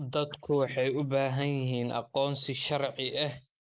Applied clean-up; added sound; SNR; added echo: neural mask model Resemble Enhance denoiser.